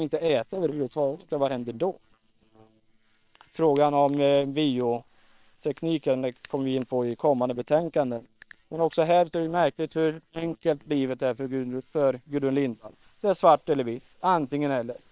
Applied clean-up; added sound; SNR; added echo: neural separator model SepFormer WHAM!.